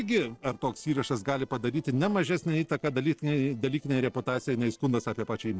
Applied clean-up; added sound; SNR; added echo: neural separator model SepFormer DNS4.